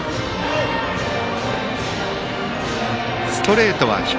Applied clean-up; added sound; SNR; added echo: none; none; none; none.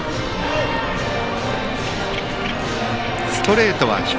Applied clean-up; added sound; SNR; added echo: none; Cat; 12 dB; none.